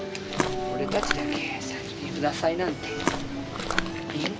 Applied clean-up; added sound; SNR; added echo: none; Walk, footsteps; 1 dB; none.